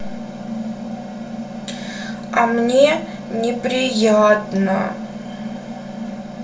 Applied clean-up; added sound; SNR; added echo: none; none; none; reverberation time 0.2 s.